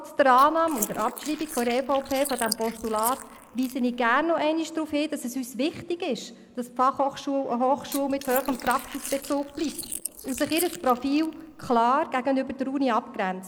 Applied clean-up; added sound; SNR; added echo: neural mask model Resemble Enhance denoiser.